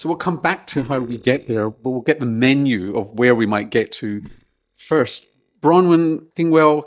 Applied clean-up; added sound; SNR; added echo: neural mask model DeepFilterNet 3.